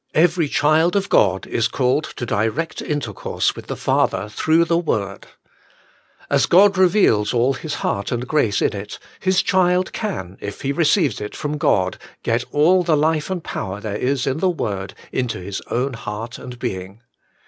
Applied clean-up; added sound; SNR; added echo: none; none; none; none.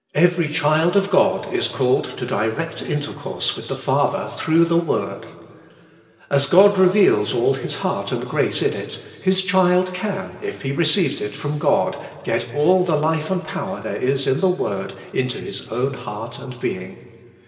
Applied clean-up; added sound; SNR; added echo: none; none; none; reverberation time 2.8 s.